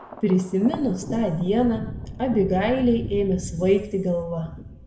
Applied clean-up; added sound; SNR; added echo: none; Thunder; 11 dB; reverberation time 1.2 s.